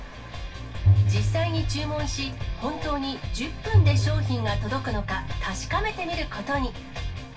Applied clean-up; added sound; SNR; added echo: none; Bowed string instrument; -4 dB; reverberation time 0.2 s.